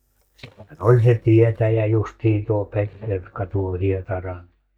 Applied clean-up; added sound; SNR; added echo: neural mask model DeepFilterNet 3.